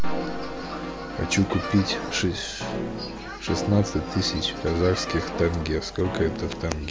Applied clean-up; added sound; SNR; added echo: none; Brass instrument; 7 dB; none.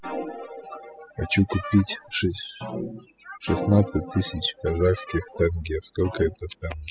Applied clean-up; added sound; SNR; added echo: classical method spectral subtraction.